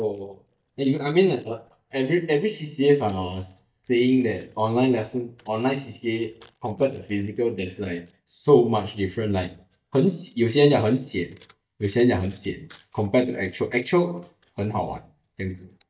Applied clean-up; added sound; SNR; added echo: neural mask model DeepFilterNet 3.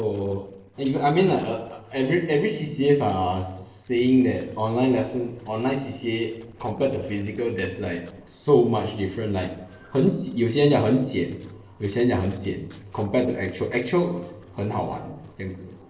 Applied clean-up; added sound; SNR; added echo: neural separator model SepFormer DNS4.